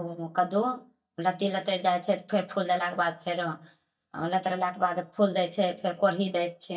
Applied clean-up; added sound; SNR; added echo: neural mask model DeepFilterNet 3.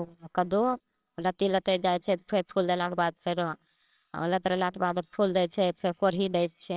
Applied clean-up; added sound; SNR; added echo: neural separator model SepFormer WHAMR!.